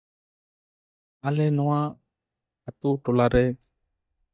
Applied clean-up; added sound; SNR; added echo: neural mask model DeepFilterNet 3.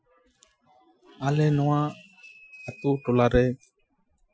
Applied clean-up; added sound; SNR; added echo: classical method Wiener filter.